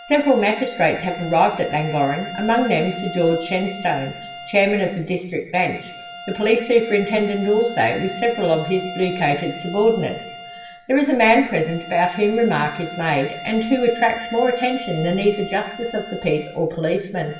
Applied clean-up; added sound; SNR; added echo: none; Bowed string instrument; 14 dB; reverberation time 0.9 s.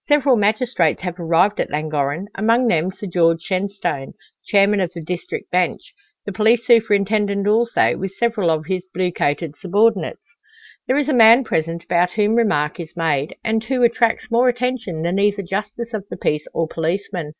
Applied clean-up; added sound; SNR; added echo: none; none; none; none.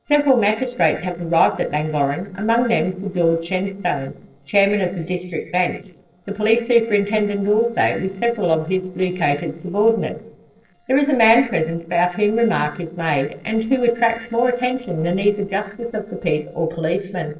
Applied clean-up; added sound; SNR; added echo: neural separator model SepFormer DNS4.